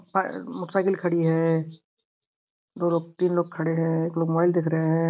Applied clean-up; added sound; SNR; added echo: none; none; none; none.